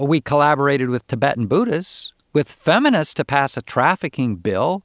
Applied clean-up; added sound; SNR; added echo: none; none; none; none.